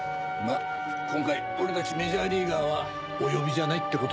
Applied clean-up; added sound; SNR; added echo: none; Wind instrument, woodwind instrument; 6 dB; none.